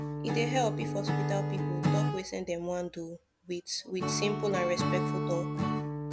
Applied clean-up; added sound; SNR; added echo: none; Acoustic guitar / Strum; -1 dB; none.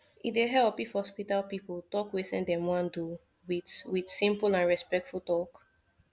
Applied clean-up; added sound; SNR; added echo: none; none; none; none.